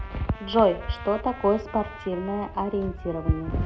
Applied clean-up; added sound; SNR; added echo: none; Trumpet; 18 dB; none.